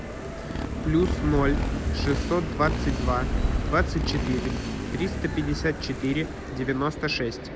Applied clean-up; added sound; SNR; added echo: none; Motorcycle + Fire; 2 dB; none.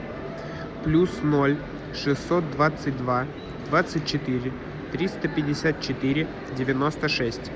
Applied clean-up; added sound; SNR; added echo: none; none; none; none.